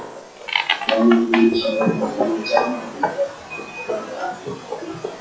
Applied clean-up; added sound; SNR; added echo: classical method WPE with log-MMSE.